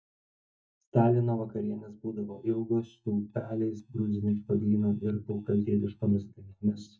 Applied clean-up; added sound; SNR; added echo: neural mask model DeepFilterNet 3.